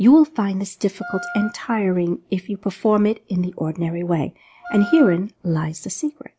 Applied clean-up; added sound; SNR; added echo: none; Wind instrument, woodwind instrument; 13 dB; none.